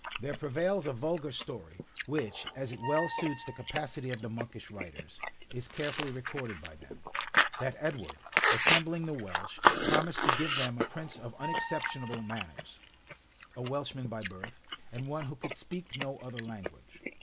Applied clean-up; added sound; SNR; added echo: none; Chewing, mastication + Squeak; -2 dB; none.